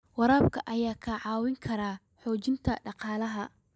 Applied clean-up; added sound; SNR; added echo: none; none; none; none.